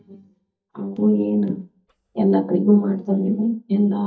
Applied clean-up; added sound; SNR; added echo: neural mask model DeepFilterNet 3.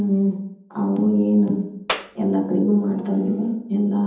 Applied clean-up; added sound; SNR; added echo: none; Clapping; 8 dB; reverberation time 0.8 s.